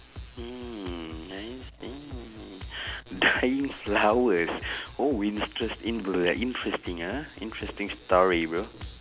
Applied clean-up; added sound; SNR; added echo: none; Drum kit; 15 dB; none.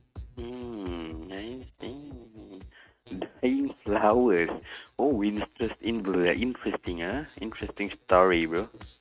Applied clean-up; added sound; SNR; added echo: neural mask model RNNoise.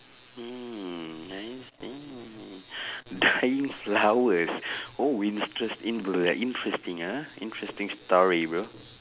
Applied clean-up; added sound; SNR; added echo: none; none; none; none.